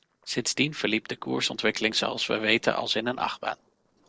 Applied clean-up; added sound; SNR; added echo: neural separator model SepFormer DNS4.